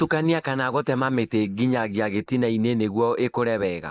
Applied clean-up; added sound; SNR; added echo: neural mask model Resemble Enhance denoiser.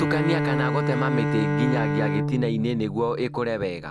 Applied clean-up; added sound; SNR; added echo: none; Bowed string instrument; -1 dB; none.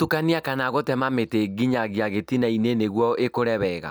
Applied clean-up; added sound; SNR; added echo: none; none; none; none.